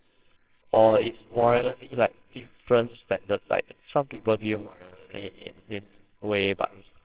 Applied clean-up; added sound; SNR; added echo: neural separator model SepFormer WHAMR!.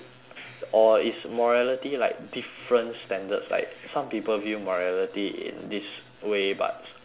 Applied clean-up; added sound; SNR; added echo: none; none; none; none.